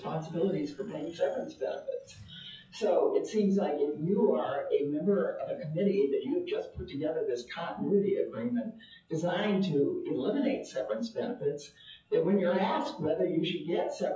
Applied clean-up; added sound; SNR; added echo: classical method WPE with log-MMSE.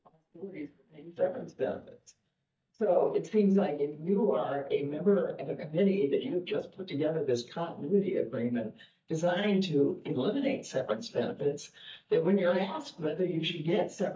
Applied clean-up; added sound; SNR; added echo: neural mask model DeepFilterNet 3.